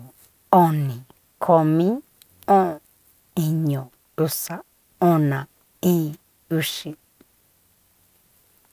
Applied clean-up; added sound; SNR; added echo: none; none; none; none.